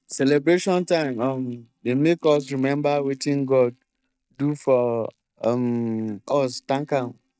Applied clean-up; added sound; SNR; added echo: neural mask model DeepFilterNet 3.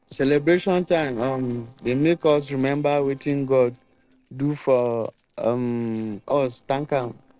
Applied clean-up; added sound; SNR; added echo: neural separator model SepFormer DNS4.